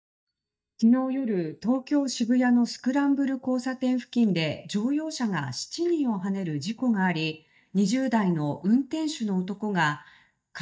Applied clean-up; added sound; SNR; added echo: neural mask model DeepFilterNet 3.